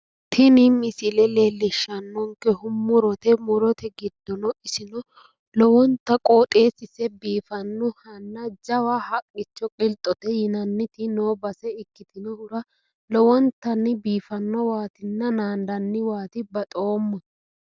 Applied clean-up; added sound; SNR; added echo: none; none; none; none.